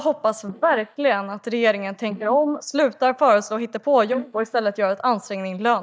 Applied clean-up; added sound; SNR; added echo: neural mask model DeepFilterNet 3.